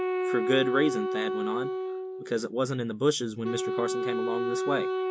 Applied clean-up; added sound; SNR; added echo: none; Wind instrument, woodwind instrument; 0 dB; none.